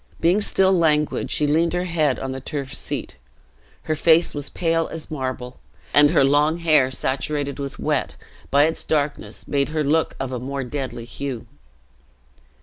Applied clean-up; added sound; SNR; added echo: none; none; none; none.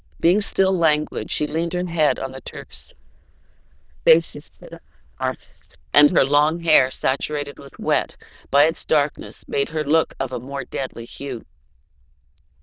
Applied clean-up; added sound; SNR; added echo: neural diffusion model UNIVERSE++.